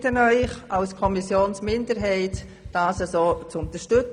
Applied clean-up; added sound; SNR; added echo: none; Run; 15 dB; none.